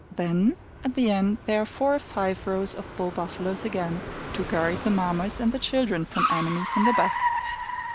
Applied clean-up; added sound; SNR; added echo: none; Car; 5 dB; none.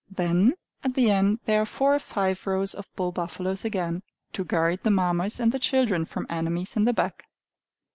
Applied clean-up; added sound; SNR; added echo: none; none; none; none.